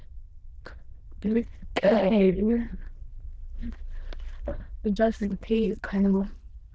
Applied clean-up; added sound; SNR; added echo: neural diffusion model UNIVERSE++.